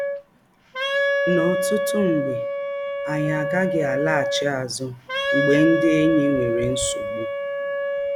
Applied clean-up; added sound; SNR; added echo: none; Wind instrument, woodwind instrument; 0 dB; none.